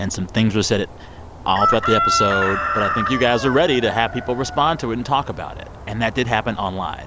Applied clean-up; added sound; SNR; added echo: none; Chicken, rooster; 5 dB; none.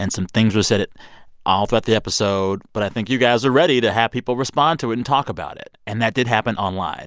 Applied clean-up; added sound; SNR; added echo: none; none; none; none.